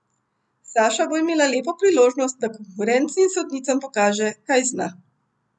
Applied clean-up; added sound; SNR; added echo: none; none; none; none.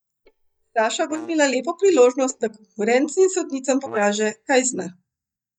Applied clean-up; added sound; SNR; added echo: neural mask model DeepFilterNet 3.